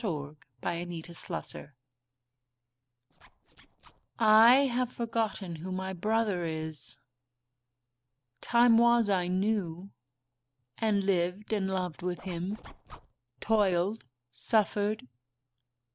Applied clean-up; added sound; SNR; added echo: neural separator model SepFormer DNS4.